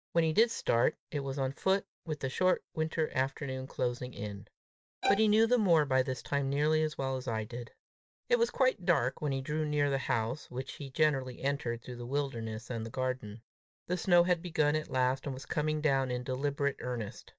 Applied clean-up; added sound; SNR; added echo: neural mask model DeepFilterNet 3.